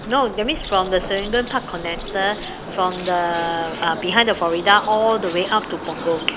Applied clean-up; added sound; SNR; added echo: none; Bird; 11 dB; none.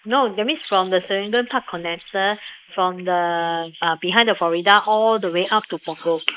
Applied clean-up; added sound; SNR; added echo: neural mask model Resemble Enhance denoiser.